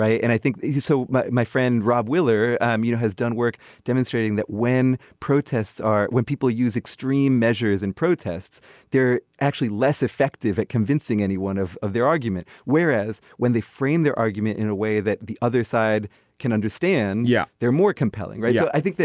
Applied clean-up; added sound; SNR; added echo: none; none; none; none.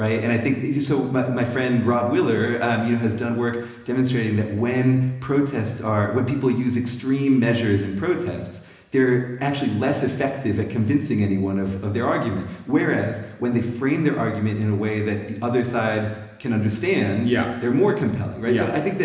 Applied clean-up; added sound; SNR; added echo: none; none; none; reverberation time 1.0 s.